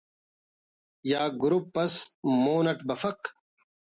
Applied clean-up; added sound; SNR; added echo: none; none; none; none.